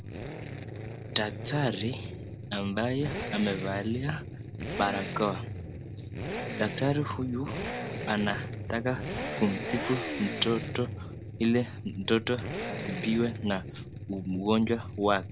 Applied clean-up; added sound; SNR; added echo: none; Accelerating, revving, vroom; 5 dB; none.